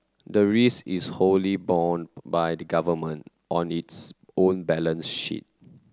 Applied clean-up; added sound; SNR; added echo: none; none; none; none.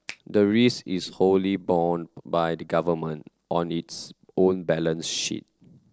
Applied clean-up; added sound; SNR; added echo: neural separator model SepFormer DNS4.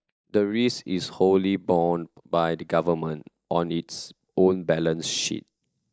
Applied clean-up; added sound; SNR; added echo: neural mask model DeepFilterNet 3.